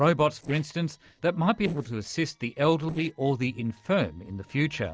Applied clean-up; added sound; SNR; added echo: neural separator model SepFormer DNS4.